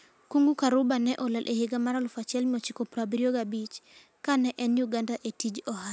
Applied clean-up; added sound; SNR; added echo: none; none; none; none.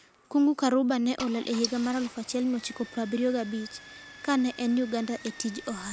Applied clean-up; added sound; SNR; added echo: none; Engine starting / Car; 16 dB; none.